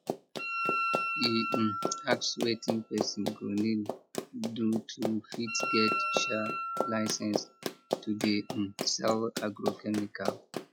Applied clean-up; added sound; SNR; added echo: classical method log-MMSE.